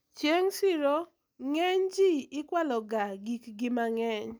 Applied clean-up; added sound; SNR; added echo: none; none; none; none.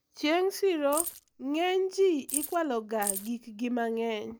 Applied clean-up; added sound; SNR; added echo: none; Keys jangling; 6 dB; none.